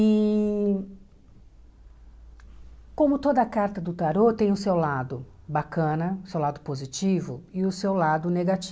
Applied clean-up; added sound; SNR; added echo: none; none; none; none.